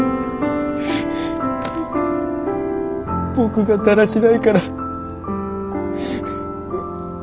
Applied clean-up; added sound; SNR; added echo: none; none; none; none.